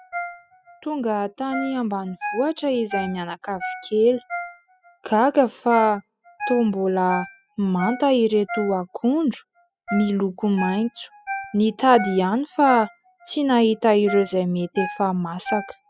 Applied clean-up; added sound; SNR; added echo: classical method spectral subtraction.